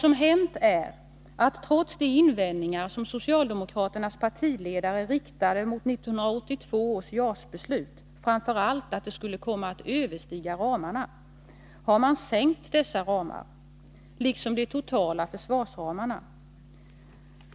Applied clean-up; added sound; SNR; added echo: none; none; none; none.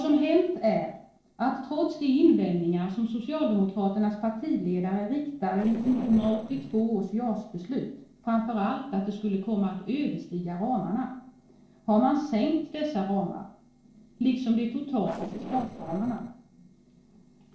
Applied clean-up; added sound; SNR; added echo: neural separator model SepFormer DNS4.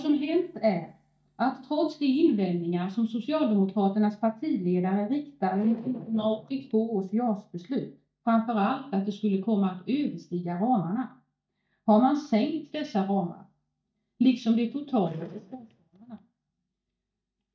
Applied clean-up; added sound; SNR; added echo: neural mask model DeepFilterNet 3.